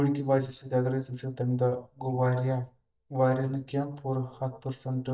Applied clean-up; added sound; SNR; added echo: neural mask model DeepFilterNet 3.